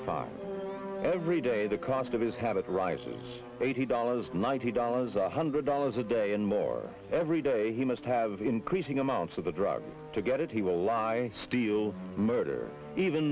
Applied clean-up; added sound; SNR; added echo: none; none; none; none.